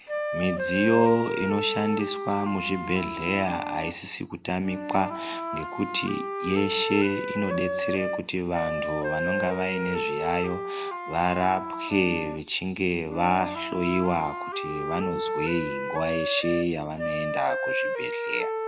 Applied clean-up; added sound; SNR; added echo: none; Wind instrument, woodwind instrument; 3 dB; none.